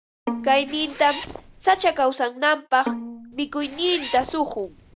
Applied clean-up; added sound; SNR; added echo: none; Zipper (clothing) + Bowed string instrument; 10 dB; none.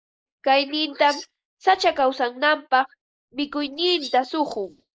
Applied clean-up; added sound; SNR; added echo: neural mask model Resemble Enhance denoiser.